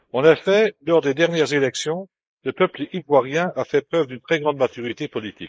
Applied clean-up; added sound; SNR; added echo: neural mask model Resemble Enhance denoiser.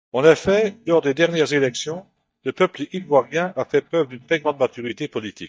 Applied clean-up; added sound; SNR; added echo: neural mask model DeepFilterNet 3.